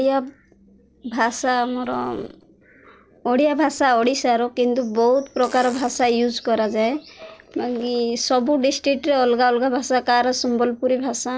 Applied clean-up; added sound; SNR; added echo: neural separator model SepFormer DNS4.